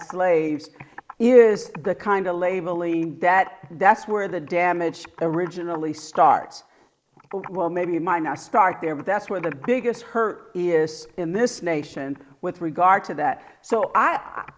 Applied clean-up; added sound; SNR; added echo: neural mask model Resemble Enhance denoiser.